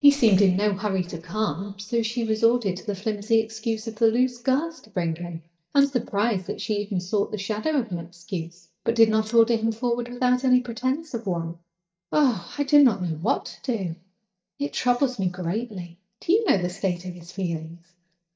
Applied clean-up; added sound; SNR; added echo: neural mask model DeepFilterNet 3.